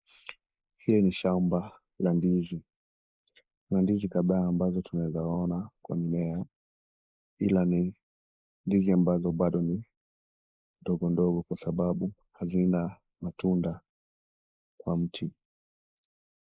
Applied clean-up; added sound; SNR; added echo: neural mask model Resemble Enhance denoiser.